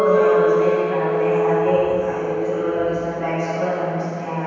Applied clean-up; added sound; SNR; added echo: none; Chink, clink; 0 dB; reverberation time 2.2 s.